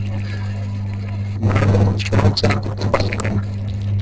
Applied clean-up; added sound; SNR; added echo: neural separator model SepFormer DNS4.